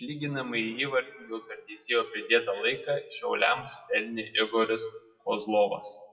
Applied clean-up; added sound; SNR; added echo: classical method WPE with log-MMSE.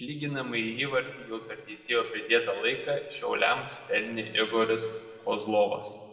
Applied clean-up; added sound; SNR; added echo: neural separator model SepFormer DNS4.